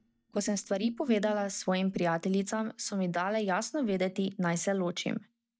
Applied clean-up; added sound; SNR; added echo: neural mask model DeepFilterNet 3.